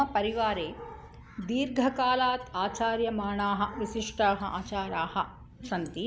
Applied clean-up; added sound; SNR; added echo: none; Bird; 19 dB; none.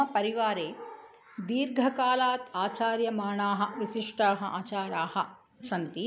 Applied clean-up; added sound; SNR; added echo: none; none; none; none.